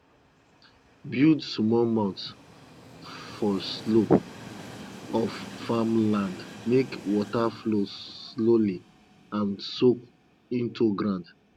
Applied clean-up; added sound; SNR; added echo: none; Train; 18 dB; none.